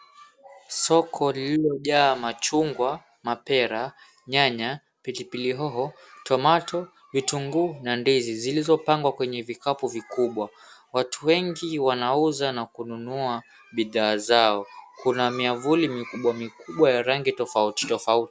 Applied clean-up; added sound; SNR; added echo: none; none; none; none.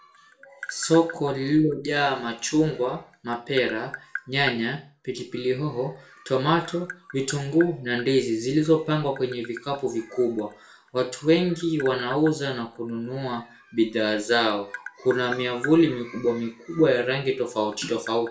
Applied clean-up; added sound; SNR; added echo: none; Tap; 18 dB; reverberation time 0.3 s.